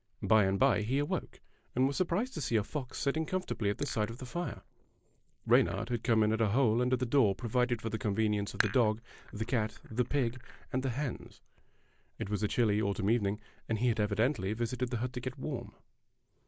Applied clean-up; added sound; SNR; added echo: neural mask model Resemble Enhance denoiser.